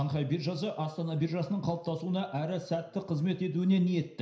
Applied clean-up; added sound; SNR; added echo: none; none; none; reverberation time 0.5 s.